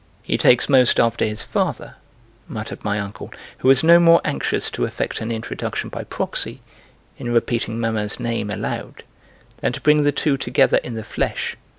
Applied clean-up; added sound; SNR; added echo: none; none; none; none.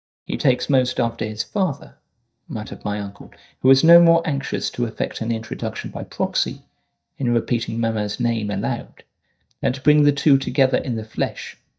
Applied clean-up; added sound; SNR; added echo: neural mask model DeepFilterNet 3.